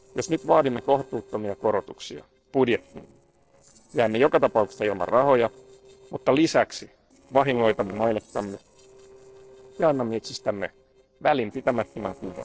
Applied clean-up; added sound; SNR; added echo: neural separator model SepFormer DNS4.